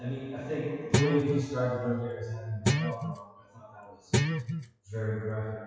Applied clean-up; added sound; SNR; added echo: classical method WPE with log-MMSE.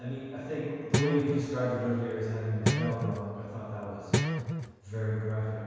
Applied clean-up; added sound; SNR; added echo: none; Guitar; 0 dB; reverberation time 1.9 s.